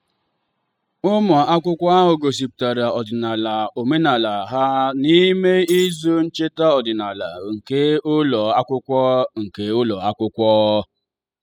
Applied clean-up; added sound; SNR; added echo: classical method spectral subtraction.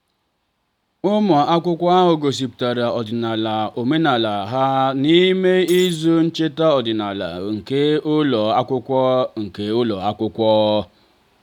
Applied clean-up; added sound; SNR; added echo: none; Shatter; 18 dB; none.